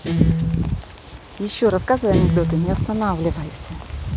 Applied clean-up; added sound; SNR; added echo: none; Guitar; 5 dB; none.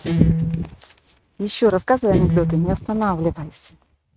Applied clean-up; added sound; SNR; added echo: neural mask model RNNoise.